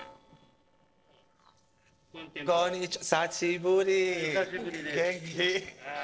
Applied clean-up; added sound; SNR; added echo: neural separator model SepFormer DNS4.